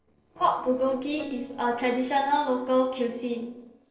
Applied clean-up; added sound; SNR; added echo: neural separator model SepFormer DNS4.